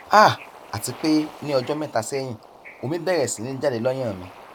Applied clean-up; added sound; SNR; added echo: none; Bird / Ocean; 20 dB; none.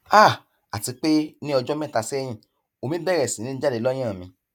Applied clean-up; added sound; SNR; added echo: none; none; none; none.